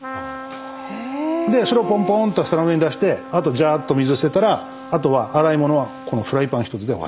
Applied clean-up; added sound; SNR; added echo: none; Trumpet + Tambourine; 16 dB; none.